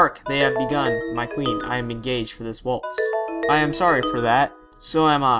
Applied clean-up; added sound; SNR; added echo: none; Ringtone; 5 dB; none.